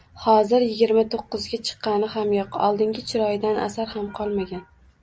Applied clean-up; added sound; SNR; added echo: none; none; none; none.